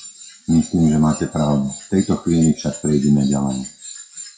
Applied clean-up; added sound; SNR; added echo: classical method WPE with log-MMSE.